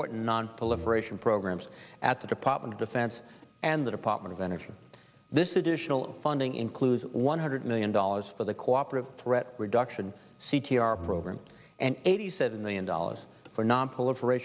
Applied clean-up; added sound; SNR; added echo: none; Brass instrument; 13 dB; none.